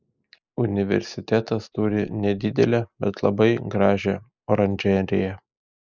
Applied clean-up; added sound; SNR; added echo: neural mask model Resemble Enhance denoiser.